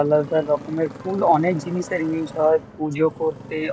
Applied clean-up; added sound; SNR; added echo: none; Motorcycle; 16 dB; none.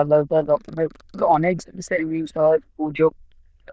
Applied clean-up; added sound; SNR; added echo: neural diffusion model UNIVERSE++.